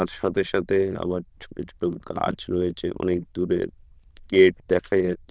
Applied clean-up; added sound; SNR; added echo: neural diffusion model UNIVERSE++.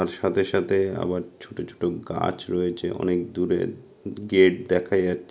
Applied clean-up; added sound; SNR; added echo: none; none; none; none.